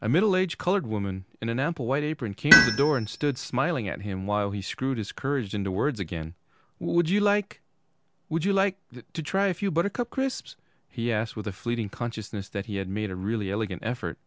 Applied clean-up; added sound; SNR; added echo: none; Tools; -1 dB; none.